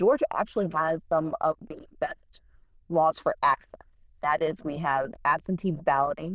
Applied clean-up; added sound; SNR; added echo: neural diffusion model UNIVERSE++.